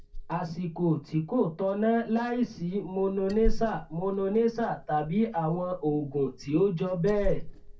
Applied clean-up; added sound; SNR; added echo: none; Liquid; 8 dB; reverberation time 0.3 s.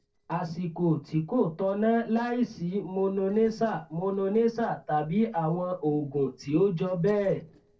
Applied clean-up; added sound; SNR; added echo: neural separator model SepFormer DNS4.